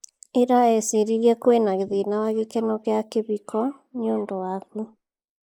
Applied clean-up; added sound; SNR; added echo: neural mask model Resemble Enhance denoiser.